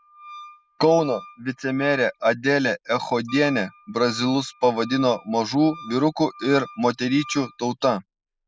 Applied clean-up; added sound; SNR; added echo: none; Wind instrument, woodwind instrument; 20 dB; none.